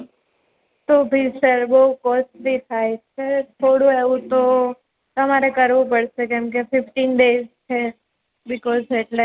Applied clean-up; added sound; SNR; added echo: none; none; none; none.